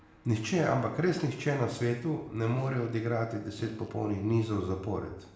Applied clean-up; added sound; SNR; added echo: none; Fart; 18 dB; reverberation time 0.7 s.